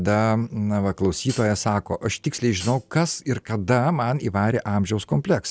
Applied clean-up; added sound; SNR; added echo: none; Hi-hat; 17 dB; none.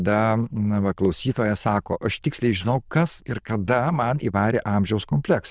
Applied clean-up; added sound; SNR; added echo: neural diffusion model UNIVERSE++.